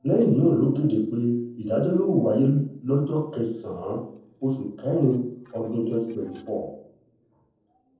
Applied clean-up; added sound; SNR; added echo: neural separator model SepFormer DNS4.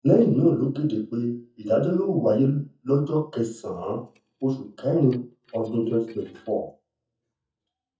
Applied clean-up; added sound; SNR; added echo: neural mask model DeepFilterNet 3.